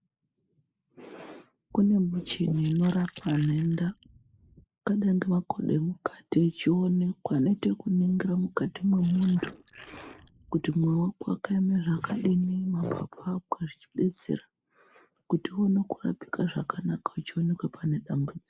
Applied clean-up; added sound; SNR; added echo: neural mask model Resemble Enhance denoiser.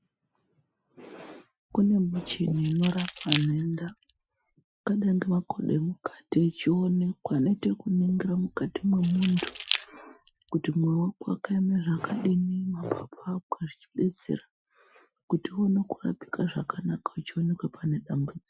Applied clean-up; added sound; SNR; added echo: classical method Wiener filter.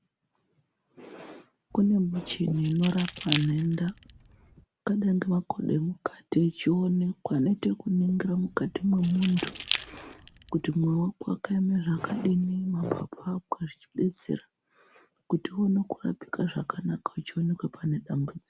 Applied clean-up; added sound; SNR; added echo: none; Keys jangling; 6 dB; none.